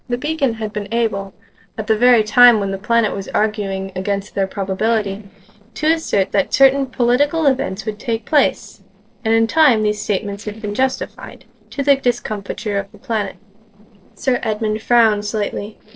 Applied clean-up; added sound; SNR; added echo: neural separator model SepFormer DNS4.